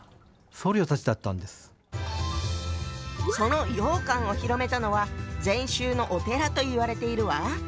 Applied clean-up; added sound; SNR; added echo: none; none; none; none.